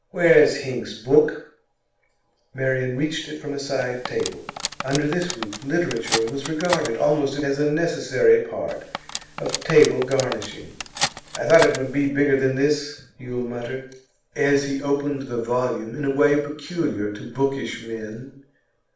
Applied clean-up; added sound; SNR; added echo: none; Cutlery, silverware; 8 dB; reverberation time 0.5 s.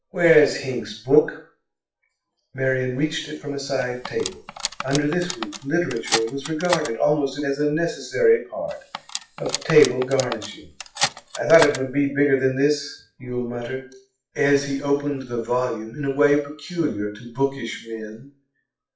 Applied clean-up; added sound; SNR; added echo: classical method WPE with log-MMSE.